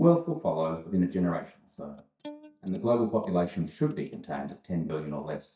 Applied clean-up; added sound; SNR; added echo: neural mask model DeepFilterNet 3.